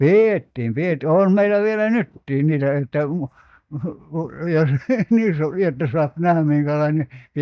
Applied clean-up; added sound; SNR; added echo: neural mask model DeepFilterNet 3.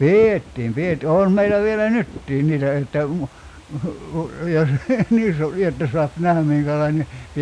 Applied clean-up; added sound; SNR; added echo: none; Fireworks / Ocean; 20 dB; none.